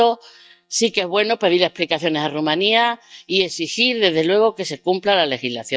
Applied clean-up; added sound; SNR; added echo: neural mask model DeepFilterNet 3.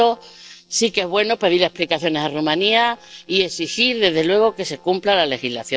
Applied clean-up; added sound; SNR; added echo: neural separator model SepFormer DNS4.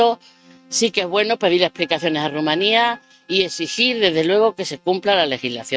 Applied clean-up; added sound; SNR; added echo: neural mask model RNNoise.